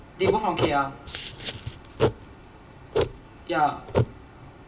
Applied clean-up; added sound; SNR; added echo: none; Writing; 0 dB; reverberation time 0.6 s.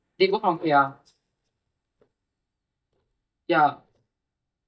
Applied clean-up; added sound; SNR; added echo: neural mask model DeepFilterNet 3.